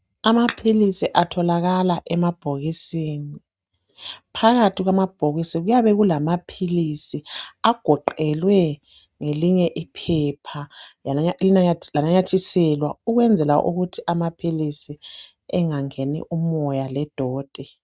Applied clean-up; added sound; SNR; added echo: neural mask model RNNoise.